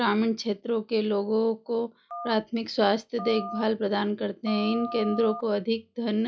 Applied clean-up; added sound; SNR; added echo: classical method log-MMSE.